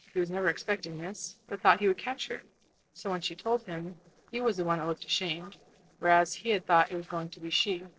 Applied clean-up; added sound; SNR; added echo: neural separator model SepFormer DNS4.